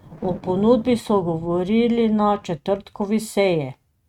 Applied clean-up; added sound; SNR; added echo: neural mask model RNNoise.